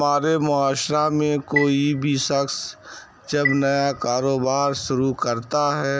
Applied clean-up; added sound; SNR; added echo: none; Chime; 11 dB; none.